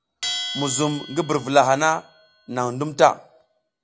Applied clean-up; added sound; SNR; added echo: none; Bell; 13 dB; none.